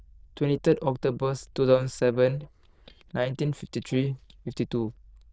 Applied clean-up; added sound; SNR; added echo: neural diffusion model UNIVERSE++.